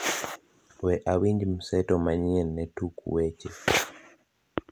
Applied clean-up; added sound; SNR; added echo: none; none; none; none.